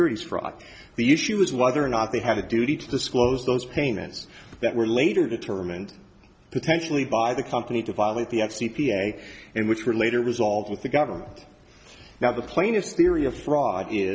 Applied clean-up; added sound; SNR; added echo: none; none; none; none.